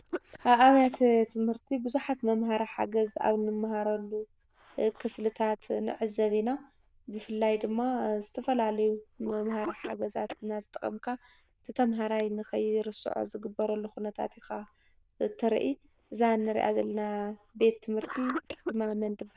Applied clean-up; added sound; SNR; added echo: neural diffusion model UNIVERSE++.